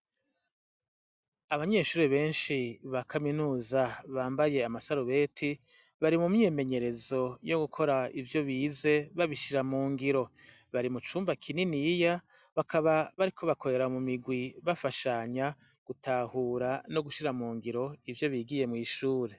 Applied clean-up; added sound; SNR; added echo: none; none; none; none.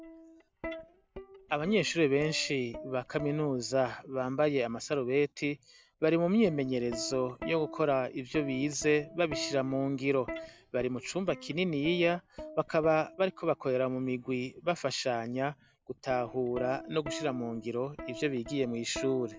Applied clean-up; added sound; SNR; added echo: none; Plucked string instrument; 15 dB; none.